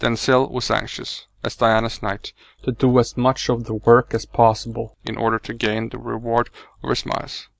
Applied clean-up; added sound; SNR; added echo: none; none; none; none.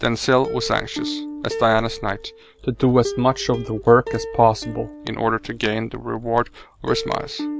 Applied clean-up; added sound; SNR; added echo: none; Plucked string instrument; 11 dB; none.